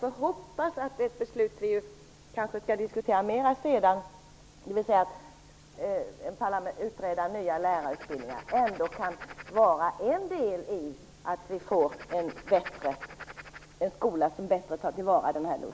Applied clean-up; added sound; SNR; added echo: none; Writing; 17 dB; none.